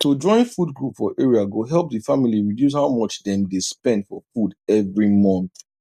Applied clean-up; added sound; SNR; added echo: none; none; none; none.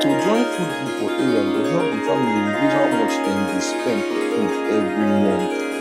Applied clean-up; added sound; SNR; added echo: none; Harp; -2 dB; none.